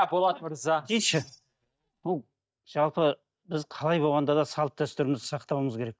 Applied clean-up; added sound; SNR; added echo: neural mask model DeepFilterNet 3.